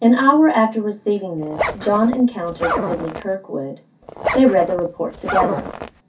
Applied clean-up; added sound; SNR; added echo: none; Zipper (clothing); 7 dB; reverberation time 0.3 s.